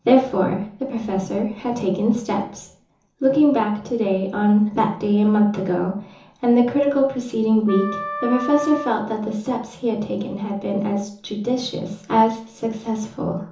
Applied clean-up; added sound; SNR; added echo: none; Wind instrument, woodwind instrument; 11 dB; reverberation time 0.7 s.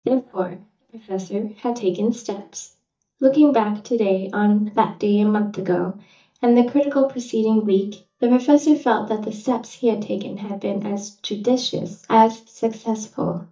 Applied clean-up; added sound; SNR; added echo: neural mask model DeepFilterNet 3.